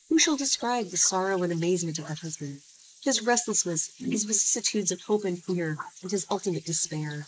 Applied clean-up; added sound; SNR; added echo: neural mask model Resemble Enhance denoiser.